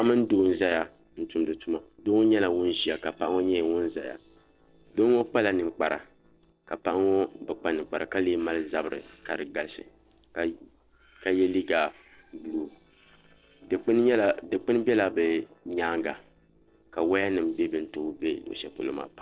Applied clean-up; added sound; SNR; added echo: neural separator model SepFormer DNS4.